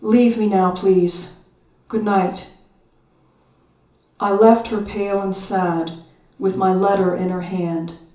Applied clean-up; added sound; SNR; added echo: none; none; none; reverberation time 0.7 s.